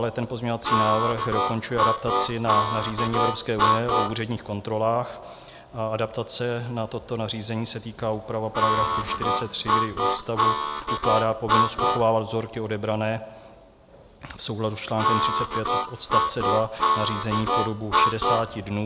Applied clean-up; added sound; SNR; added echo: none; Harmonica; -3 dB; none.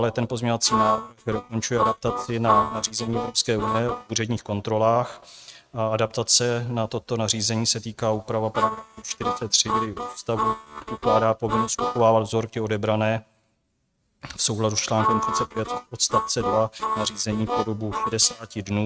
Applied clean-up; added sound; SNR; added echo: neural mask model RNNoise.